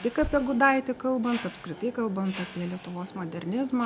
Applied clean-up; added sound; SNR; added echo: none; Mechanisms + Car; 14 dB; none.